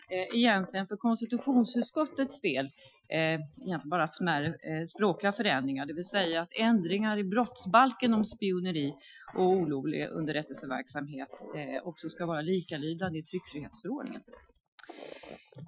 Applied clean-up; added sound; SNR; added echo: classical method Wiener filter.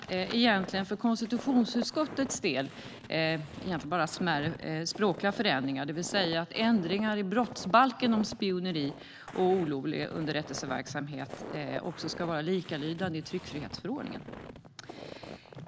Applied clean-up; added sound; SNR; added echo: none; Walk, footsteps; 14 dB; none.